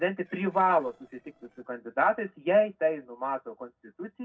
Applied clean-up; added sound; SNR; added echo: neural separator model SepFormer DNS4.